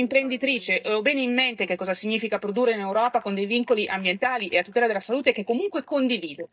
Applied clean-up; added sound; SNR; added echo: neural mask model DeepFilterNet 3.